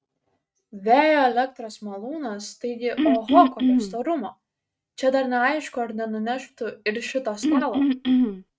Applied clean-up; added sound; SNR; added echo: neural mask model RNNoise.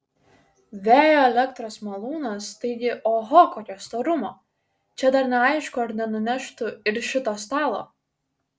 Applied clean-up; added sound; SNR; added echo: none; none; none; none.